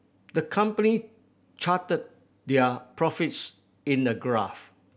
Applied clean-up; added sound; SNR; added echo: none; none; none; none.